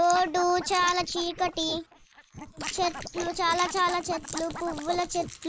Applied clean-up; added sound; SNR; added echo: neural mask model Resemble Enhance denoiser.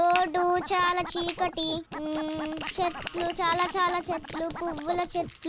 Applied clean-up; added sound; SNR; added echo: none; Scratching (performance technique) + Crackle; 8 dB; none.